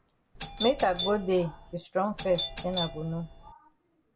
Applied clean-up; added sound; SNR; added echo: none; Doorbell; 7 dB; none.